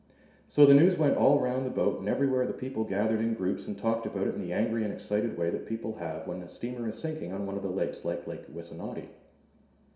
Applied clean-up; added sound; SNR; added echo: none; none; none; reverberation time 0.7 s.